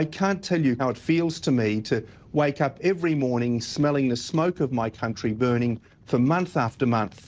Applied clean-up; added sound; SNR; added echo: none; none; none; none.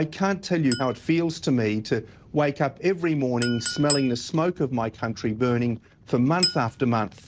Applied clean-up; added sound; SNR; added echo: none; Chink, clink; 11 dB; none.